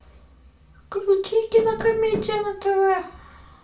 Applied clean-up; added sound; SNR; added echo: none; Tap; 11 dB; reverberation time 0.3 s.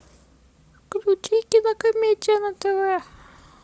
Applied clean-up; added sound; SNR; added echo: none; none; none; none.